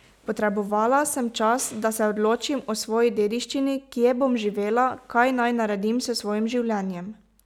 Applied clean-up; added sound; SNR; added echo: none; none; none; none.